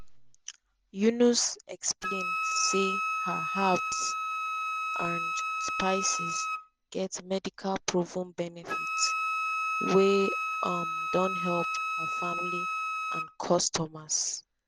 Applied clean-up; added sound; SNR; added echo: none; Wind instrument, woodwind instrument; 2 dB; none.